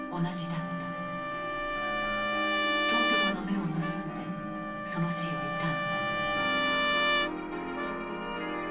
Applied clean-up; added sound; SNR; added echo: none; Trumpet; -3 dB; reverberation time 2.9 s.